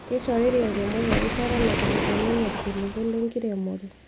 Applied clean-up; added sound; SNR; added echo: none; Waves, surf; 2 dB; none.